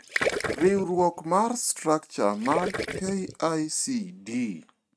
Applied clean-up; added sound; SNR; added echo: neural mask model RNNoise.